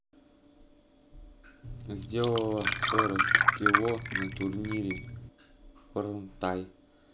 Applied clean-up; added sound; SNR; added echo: none; Glass; -5 dB; none.